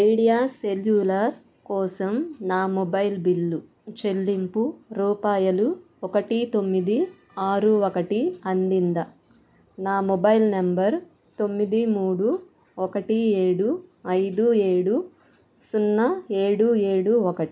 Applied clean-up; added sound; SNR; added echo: none; none; none; none.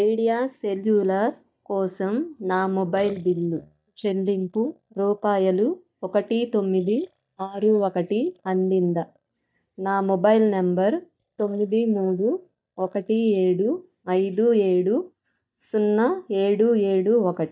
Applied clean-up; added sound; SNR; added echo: neural mask model DeepFilterNet 3.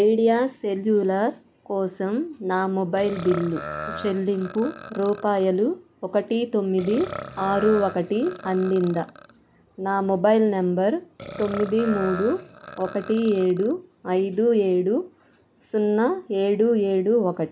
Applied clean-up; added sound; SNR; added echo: none; Burping, eructation; 13 dB; none.